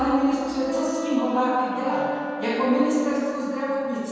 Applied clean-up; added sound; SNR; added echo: none; Brass instrument; 10 dB; reverberation time 2.1 s.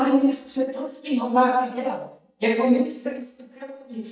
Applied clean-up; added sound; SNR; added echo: neural mask model DeepFilterNet 3.